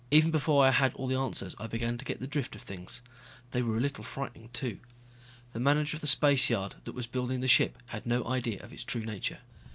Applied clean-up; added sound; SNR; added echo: none; none; none; none.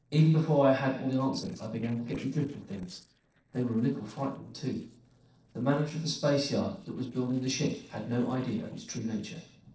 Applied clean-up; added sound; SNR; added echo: neural separator model SepFormer DNS4.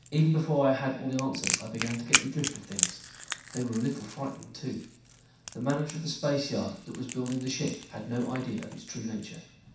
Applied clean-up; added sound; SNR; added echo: none; Crackle; 5 dB; reverberation time 0.7 s.